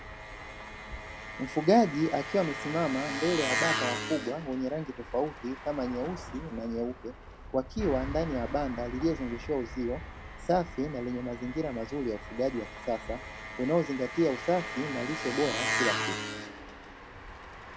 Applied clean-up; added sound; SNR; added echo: none; Engine; 6 dB; none.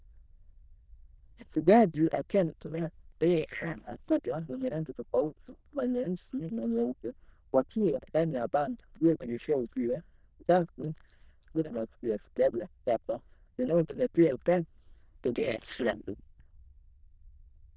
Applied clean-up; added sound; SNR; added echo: neural diffusion model UNIVERSE++.